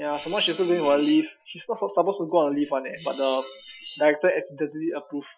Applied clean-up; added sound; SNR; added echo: classical method Wiener filter.